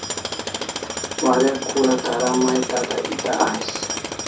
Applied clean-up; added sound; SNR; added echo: none; Tools; 5 dB; reverberation time 0.3 s.